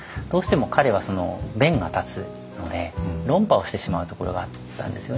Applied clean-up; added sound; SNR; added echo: none; none; none; none.